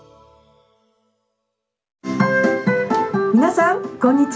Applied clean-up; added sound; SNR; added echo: none; none; none; none.